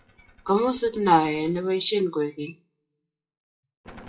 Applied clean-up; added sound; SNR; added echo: classical method WPE with log-MMSE.